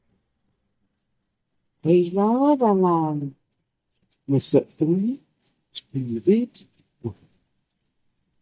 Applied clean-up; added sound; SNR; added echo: neural mask model DeepFilterNet 3.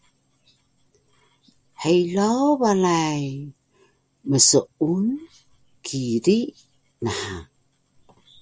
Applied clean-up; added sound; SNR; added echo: none; none; none; none.